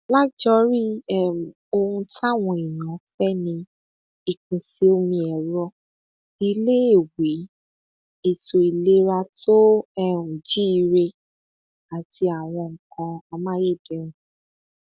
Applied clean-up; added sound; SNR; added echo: none; none; none; none.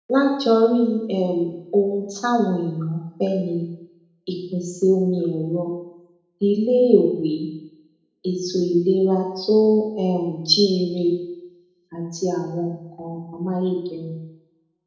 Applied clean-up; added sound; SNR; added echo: none; none; none; reverberation time 0.8 s.